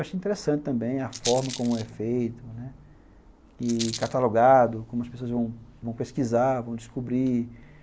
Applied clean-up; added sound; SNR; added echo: none; Rattle; 17 dB; none.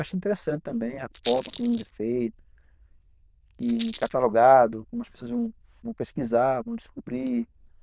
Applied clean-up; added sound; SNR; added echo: neural diffusion model UNIVERSE++.